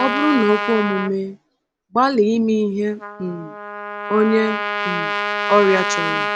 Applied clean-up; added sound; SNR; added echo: none; Trumpet; 5 dB; none.